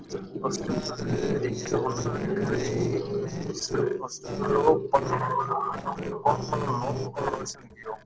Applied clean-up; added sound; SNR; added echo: neural separator model SepFormer DNS4.